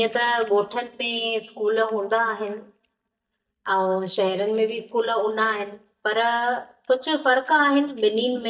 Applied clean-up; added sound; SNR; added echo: neural mask model DeepFilterNet 3.